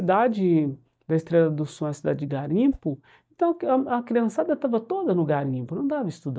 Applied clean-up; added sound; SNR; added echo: neural mask model DeepFilterNet 3.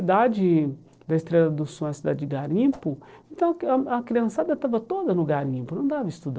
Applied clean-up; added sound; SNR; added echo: neural separator model SepFormer DNS4.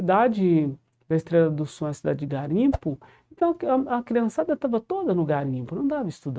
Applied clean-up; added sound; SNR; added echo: neural mask model RNNoise.